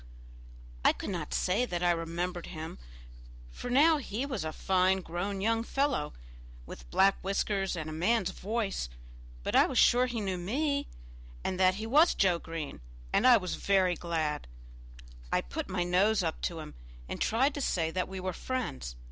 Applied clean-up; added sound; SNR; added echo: none; none; none; none.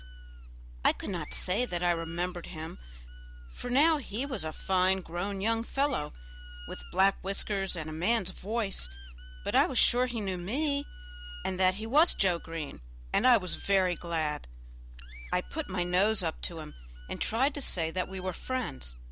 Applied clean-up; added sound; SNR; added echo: none; Squeak; 19 dB; none.